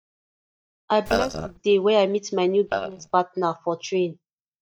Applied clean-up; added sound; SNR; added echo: neural mask model DeepFilterNet 3.